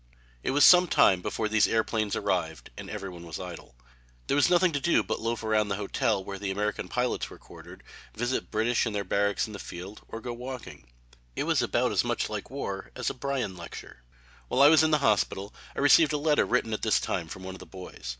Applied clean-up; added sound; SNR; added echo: none; none; none; none.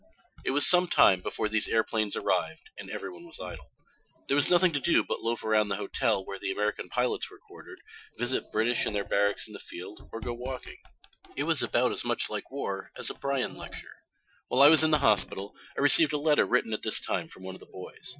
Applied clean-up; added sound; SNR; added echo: classical method Wiener filter.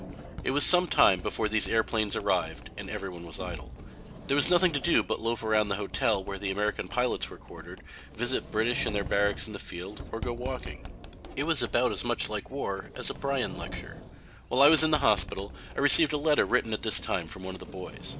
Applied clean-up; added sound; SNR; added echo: none; Sliding door; 13 dB; none.